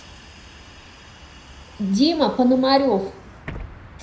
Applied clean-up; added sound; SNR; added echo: none; Bus; 18 dB; reverberation time 0.5 s.